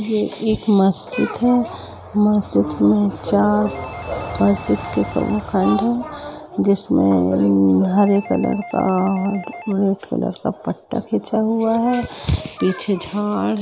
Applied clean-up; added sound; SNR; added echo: none; Doorbell; 18 dB; none.